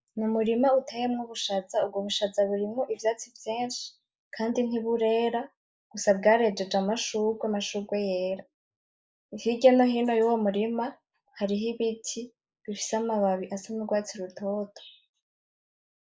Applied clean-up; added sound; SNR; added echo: neural mask model Resemble Enhance denoiser.